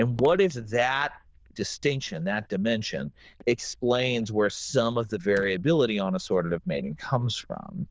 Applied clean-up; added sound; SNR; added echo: neural diffusion model UNIVERSE++.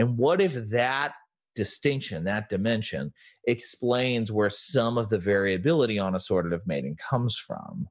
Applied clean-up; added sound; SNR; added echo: none; none; none; none.